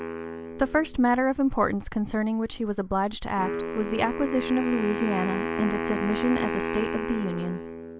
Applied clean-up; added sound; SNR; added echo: none; Wind instrument, woodwind instrument; 5 dB; none.